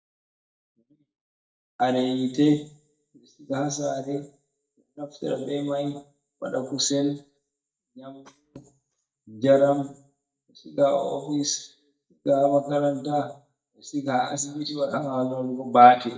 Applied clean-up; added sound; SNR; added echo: neural mask model DeepFilterNet 3.